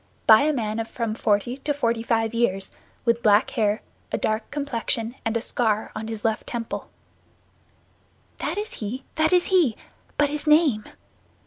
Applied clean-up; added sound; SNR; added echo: none; none; none; none.